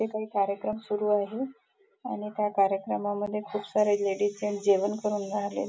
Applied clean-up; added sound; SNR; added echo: none; none; none; none.